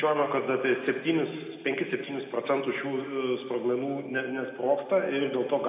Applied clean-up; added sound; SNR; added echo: none; none; none; reverberation time 1.9 s.